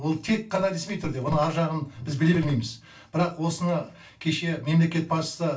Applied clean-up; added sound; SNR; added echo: none; none; none; reverberation time 0.2 s.